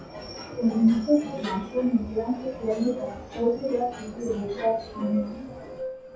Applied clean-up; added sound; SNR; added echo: classical method WPE with log-MMSE.